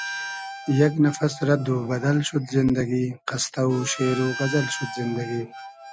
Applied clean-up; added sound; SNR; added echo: none; Harmonica; 12 dB; none.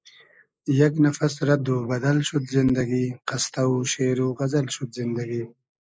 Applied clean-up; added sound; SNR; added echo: neural mask model Resemble Enhance denoiser.